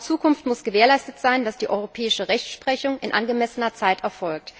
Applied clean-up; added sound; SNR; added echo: none; none; none; none.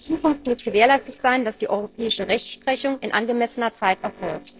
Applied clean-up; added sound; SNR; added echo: neural separator model SepFormer DNS4.